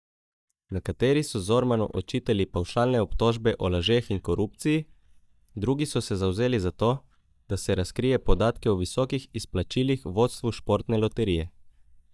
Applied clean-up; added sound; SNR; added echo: neural mask model DeepFilterNet 3.